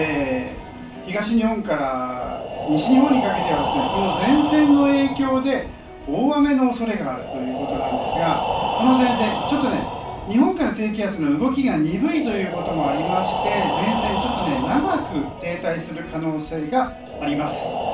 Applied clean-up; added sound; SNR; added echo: none; Breathing; 6 dB; reverberation time 0.3 s.